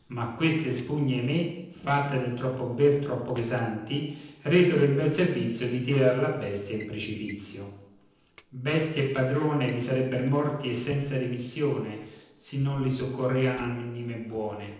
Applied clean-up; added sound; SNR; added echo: neural separator model SepFormer DNS4.